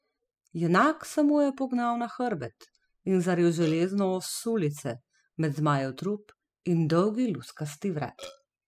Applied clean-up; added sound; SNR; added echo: classical method spectral subtraction.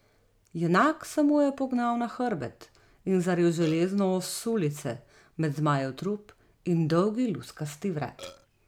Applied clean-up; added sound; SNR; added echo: none; Burping, eructation; 18 dB; none.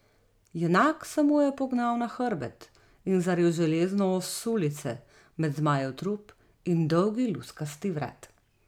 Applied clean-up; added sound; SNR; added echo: none; none; none; none.